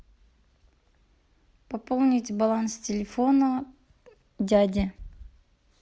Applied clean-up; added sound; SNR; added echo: none; none; none; none.